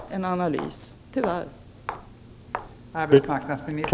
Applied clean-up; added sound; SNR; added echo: none; Walk, footsteps; 13 dB; none.